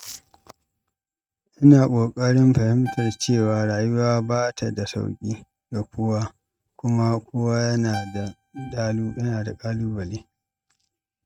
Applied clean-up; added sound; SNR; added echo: neural mask model RNNoise.